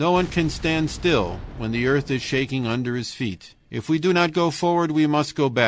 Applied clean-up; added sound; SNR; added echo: none; Boom; 16 dB; none.